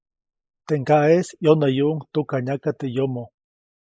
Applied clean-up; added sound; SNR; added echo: neural mask model Resemble Enhance denoiser.